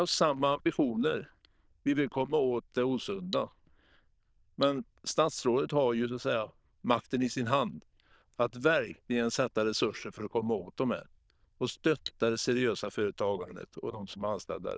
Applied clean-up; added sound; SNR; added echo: neural diffusion model UNIVERSE++.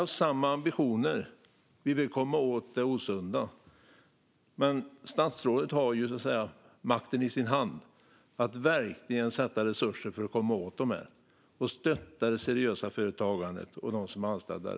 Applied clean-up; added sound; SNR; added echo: none; none; none; none.